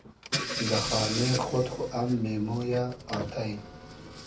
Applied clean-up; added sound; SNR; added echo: none; Engine / Car; 5 dB; reverberation time 0.3 s.